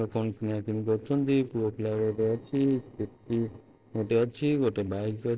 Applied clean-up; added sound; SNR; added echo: neural separator model SepFormer DNS4.